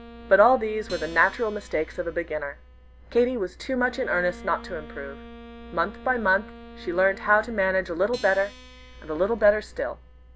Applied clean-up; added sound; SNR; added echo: none; Acoustic guitar + Wind instrument, woodwind instrument; 20 dB; none.